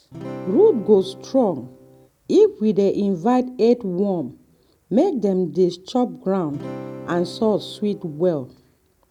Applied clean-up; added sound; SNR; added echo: none; Acoustic guitar / Strum; 16 dB; none.